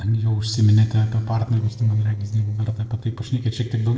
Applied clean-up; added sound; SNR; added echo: neural separator model SepFormer DNS4.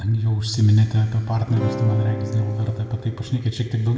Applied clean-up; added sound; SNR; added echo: none; Acoustic guitar / Strum; 11 dB; reverberation time 2.0 s.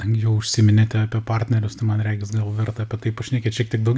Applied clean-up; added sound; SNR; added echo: none; none; none; none.